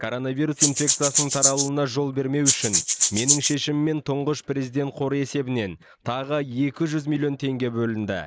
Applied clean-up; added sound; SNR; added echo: neural mask model Resemble Enhance denoiser.